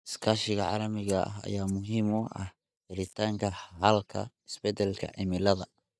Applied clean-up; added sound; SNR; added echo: neural mask model DeepFilterNet 3.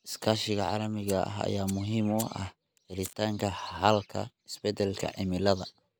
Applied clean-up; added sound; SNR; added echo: none; Fire; 18 dB; none.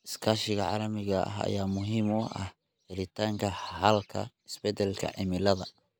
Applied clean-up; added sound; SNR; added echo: none; none; none; none.